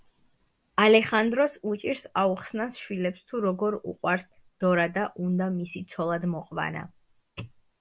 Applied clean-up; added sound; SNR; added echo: none; none; none; none.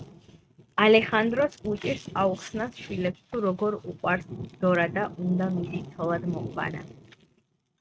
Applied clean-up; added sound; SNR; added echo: neural mask model RNNoise.